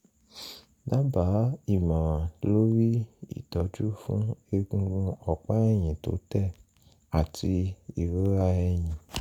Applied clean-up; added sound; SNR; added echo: none; none; none; none.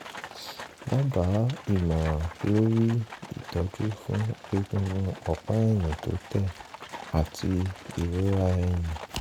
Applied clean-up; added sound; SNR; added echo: none; Livestock, farm animals, working animals; 15 dB; none.